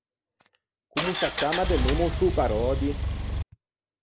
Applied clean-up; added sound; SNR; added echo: none; Engine; -2 dB; none.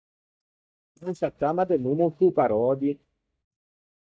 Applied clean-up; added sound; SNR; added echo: neural mask model DeepFilterNet 3.